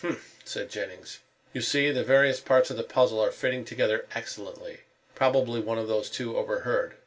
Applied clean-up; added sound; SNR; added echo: none; none; none; reverberation time 0.2 s.